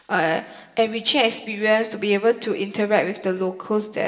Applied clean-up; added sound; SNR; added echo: none; none; none; reverberation time 1.3 s.